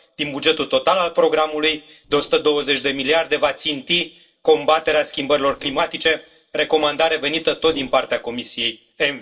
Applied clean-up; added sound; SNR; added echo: neural separator model SepFormer DNS4.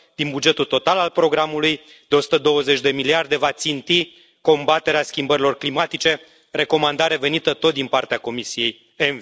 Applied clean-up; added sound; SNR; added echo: none; none; none; none.